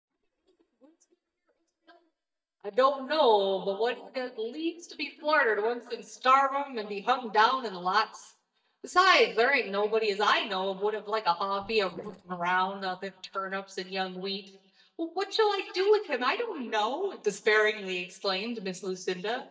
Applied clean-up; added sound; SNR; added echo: neural mask model DeepFilterNet 3.